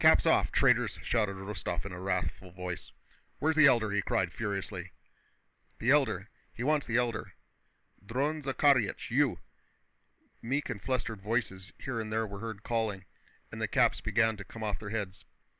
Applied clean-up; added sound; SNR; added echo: none; none; none; none.